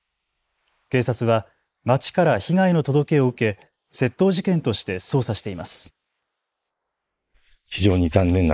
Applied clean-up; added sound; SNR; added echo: neural mask model Resemble Enhance denoiser.